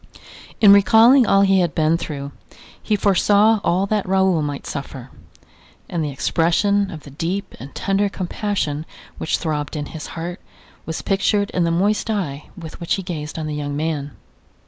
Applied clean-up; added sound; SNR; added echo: none; none; none; none.